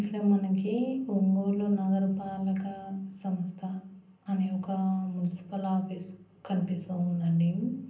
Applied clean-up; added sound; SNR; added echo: none; none; none; reverberation time 0.6 s.